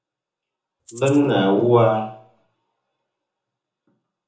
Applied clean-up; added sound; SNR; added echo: none; Rattle (instrument); 20 dB; reverberation time 0.6 s.